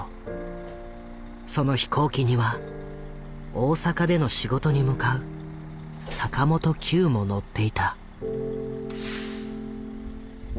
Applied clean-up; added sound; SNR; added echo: none; Truck; 14 dB; none.